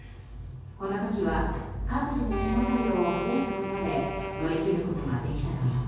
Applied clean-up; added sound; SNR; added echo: none; Wind instrument, woodwind instrument; 7 dB; reverberation time 1.3 s.